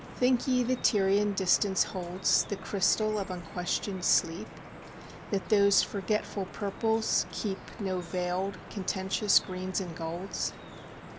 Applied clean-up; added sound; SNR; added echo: none; Drip; 14 dB; none.